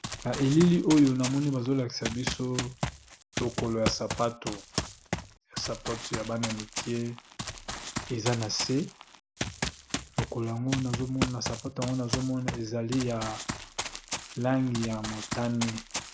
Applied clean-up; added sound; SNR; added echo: none; Run; 6 dB; none.